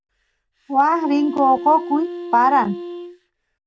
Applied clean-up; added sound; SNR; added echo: none; Wind instrument, woodwind instrument; 12 dB; none.